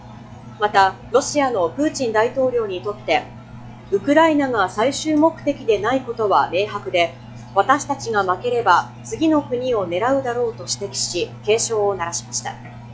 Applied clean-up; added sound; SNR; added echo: classical method log-MMSE.